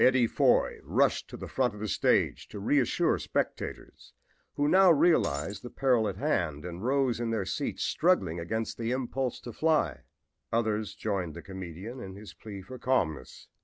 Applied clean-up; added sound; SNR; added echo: none; Shatter; 16 dB; none.